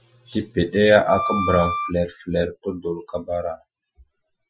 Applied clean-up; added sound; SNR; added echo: classical method Wiener filter.